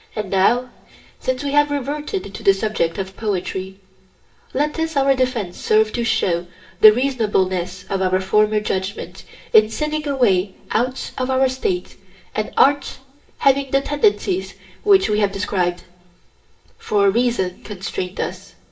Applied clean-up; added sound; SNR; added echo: none; none; none; reverberation time 0.4 s.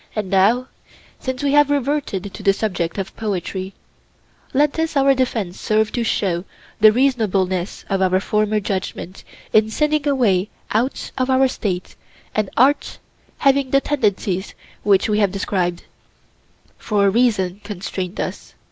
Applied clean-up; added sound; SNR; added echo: none; none; none; none.